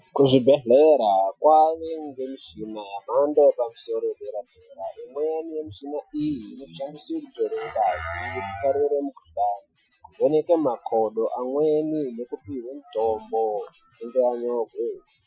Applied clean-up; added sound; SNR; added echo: classical method Wiener filter.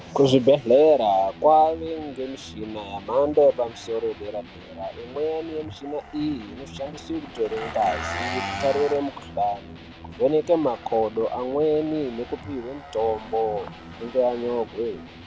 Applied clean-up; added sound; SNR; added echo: none; Electric guitar + Engine; 14 dB; none.